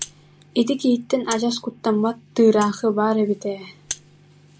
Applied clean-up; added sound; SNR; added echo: none; Rattle (instrument); 18 dB; none.